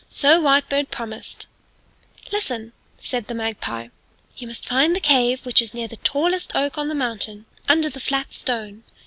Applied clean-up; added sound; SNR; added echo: none; none; none; none.